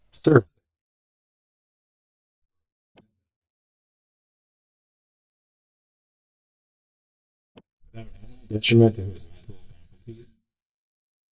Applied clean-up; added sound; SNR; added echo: neural mask model DeepFilterNet 3.